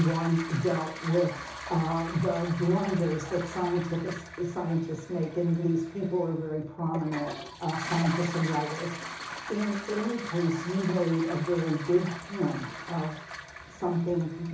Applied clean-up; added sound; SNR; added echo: none; Toilet flush; 11 dB; reverberation time 0.7 s.